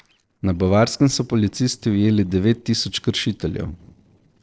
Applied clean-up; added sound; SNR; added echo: neural separator model SepFormer DNS4.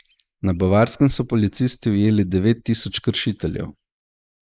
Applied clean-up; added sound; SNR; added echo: neural mask model Resemble Enhance denoiser.